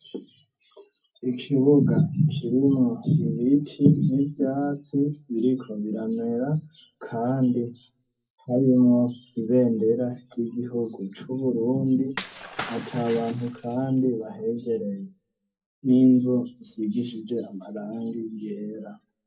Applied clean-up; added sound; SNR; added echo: none; Shatter / Crushing; 14 dB; reverberation time 0.3 s.